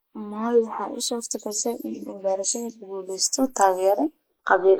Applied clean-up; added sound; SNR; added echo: neural mask model Resemble Enhance denoiser.